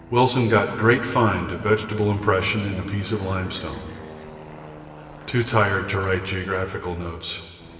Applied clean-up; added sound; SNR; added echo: none; Aircraft; 18 dB; reverberation time 1.9 s.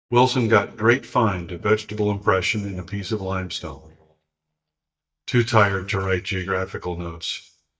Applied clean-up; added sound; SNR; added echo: neural mask model DeepFilterNet 3.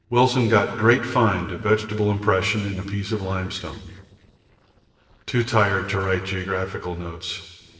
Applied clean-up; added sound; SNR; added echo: neural separator model SepFormer DNS4.